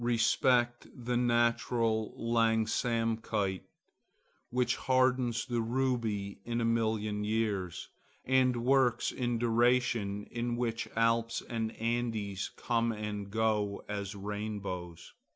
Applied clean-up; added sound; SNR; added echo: none; none; none; none.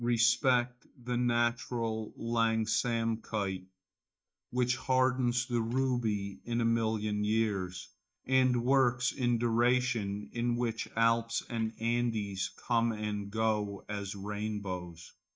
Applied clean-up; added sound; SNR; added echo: neural mask model DeepFilterNet 3.